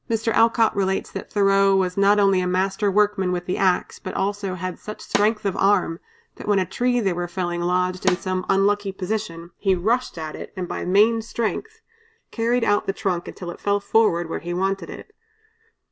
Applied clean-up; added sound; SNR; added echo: none; Snare drum; 10 dB; none.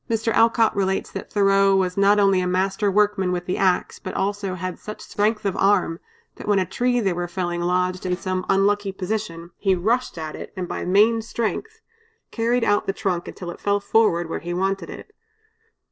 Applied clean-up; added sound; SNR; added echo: neural separator model SepFormer DNS4.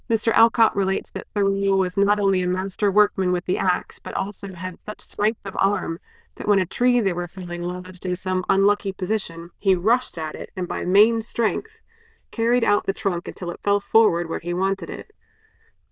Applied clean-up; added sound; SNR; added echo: neural diffusion model UNIVERSE++.